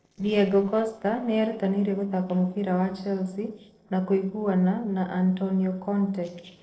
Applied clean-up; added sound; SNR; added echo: neural separator model SepFormer DNS4.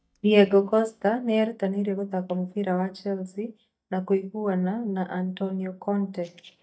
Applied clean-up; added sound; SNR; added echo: neural mask model DeepFilterNet 3.